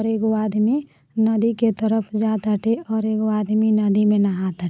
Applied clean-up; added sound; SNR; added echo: none; none; none; none.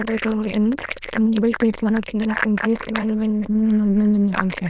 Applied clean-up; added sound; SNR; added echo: neural diffusion model UNIVERSE++.